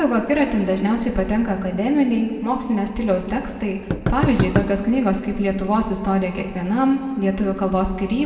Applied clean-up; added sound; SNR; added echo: none; Knock; 5 dB; reverberation time 2.2 s.